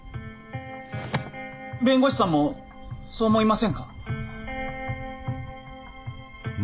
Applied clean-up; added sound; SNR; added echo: none; Wind; 17 dB; none.